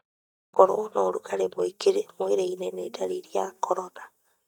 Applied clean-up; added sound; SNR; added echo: neural mask model DeepFilterNet 3.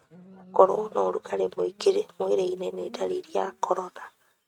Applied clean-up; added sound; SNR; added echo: neural mask model RNNoise.